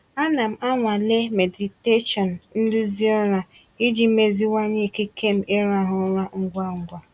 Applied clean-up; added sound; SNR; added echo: none; none; none; none.